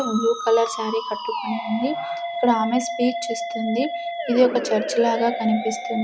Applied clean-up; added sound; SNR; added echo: none; Musical instrument; 6 dB; none.